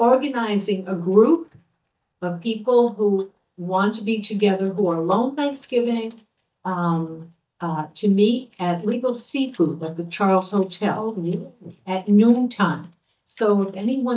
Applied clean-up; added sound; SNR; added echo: neural mask model DeepFilterNet 3.